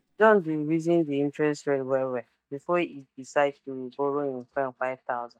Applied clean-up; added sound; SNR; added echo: neural mask model DeepFilterNet 3.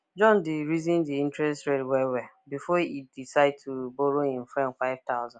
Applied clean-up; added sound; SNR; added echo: none; none; none; none.